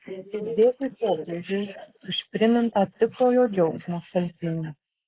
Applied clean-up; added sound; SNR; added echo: neural mask model Resemble Enhance denoiser.